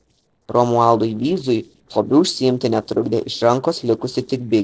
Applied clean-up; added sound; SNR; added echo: neural separator model SepFormer DNS4.